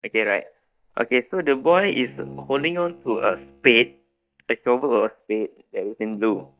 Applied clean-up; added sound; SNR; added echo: neural mask model DeepFilterNet 3.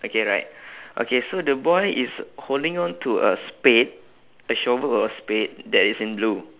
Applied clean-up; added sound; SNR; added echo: none; none; none; none.